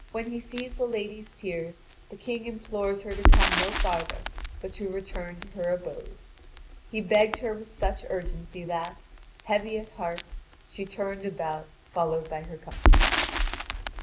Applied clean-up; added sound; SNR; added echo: none; Crackle; -4 dB; none.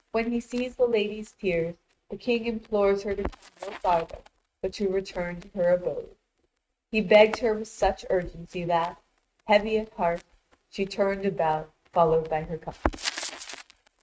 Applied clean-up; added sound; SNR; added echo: neural mask model RNNoise.